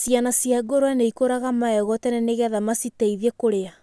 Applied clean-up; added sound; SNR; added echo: none; none; none; none.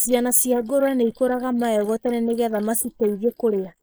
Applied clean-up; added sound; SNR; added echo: neural mask model Resemble Enhance denoiser.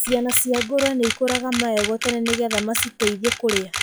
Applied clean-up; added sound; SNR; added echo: classical method log-MMSE.